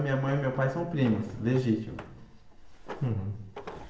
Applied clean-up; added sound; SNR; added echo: none; Drawer open or close; 17 dB; reverberation time 0.8 s.